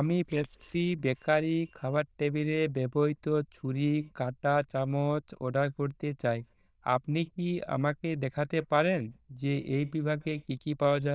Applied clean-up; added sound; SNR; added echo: neural diffusion model UNIVERSE++.